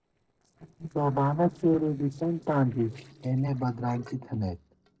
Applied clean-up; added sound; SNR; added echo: neural separator model SepFormer DNS4.